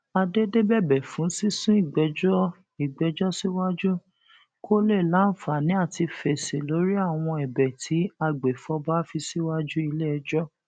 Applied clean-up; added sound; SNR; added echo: none; none; none; none.